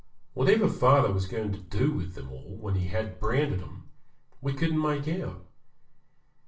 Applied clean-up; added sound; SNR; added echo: none; none; none; reverberation time 0.3 s.